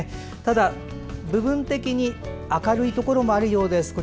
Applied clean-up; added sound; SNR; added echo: none; Accelerating, revving, vroom; 20 dB; none.